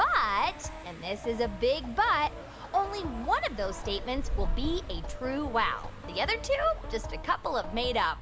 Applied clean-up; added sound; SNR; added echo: none; Car passing by; 8 dB; none.